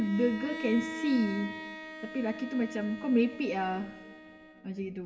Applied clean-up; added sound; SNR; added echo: none; Bowed string instrument; 11 dB; reverberation time 1.5 s.